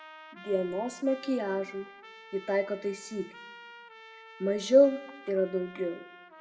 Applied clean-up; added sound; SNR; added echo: none; Trumpet; 19 dB; reverberation time 0.7 s.